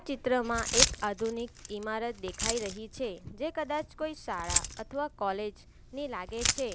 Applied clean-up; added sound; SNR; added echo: none; Keys jangling; 1 dB; none.